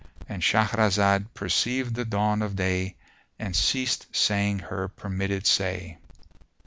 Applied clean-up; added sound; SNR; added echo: none; none; none; none.